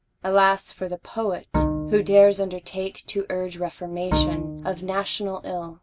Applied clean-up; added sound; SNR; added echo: none; Bowed string instrument; 4 dB; none.